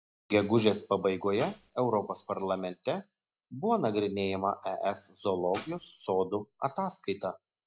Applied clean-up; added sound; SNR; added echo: none; Tambourine; 19 dB; none.